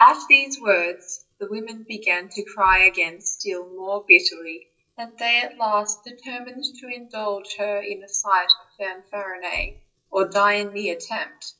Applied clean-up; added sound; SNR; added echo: classical method WPE with log-MMSE.